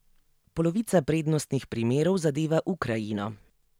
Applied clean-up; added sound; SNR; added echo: none; none; none; none.